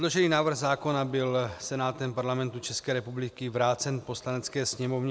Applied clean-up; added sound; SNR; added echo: none; none; none; none.